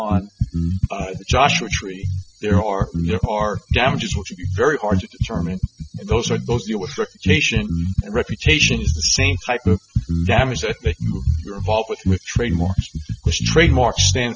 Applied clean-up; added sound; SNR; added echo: classical method spectral subtraction.